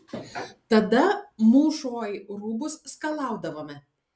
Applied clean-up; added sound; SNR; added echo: none; none; none; none.